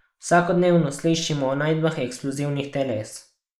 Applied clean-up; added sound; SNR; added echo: neural mask model Resemble Enhance denoiser.